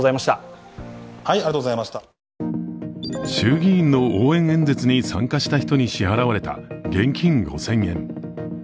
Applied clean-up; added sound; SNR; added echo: none; none; none; none.